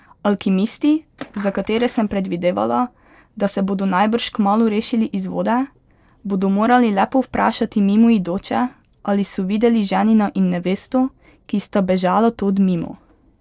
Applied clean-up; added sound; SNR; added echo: neural separator model SepFormer DNS4.